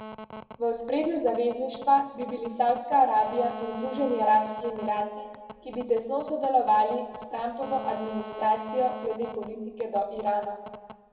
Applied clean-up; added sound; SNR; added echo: none; Telephone; 15 dB; reverberation time 1.4 s.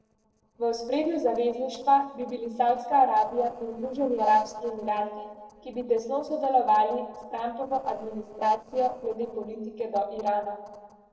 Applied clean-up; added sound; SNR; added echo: neural separator model SepFormer DNS4.